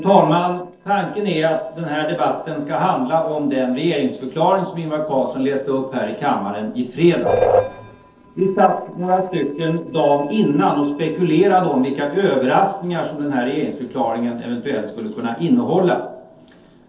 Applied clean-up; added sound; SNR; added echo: neural separator model SepFormer DNS4.